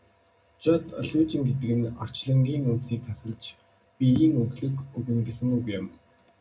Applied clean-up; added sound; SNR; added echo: none; none; none; reverberation time 0.2 s.